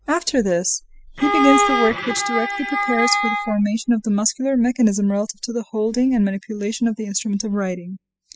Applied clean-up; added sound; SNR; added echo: classical method spectral subtraction.